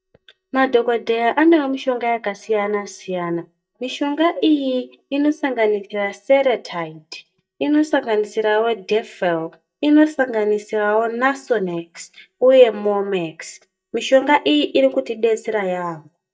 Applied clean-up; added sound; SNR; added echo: neural mask model DeepFilterNet 3.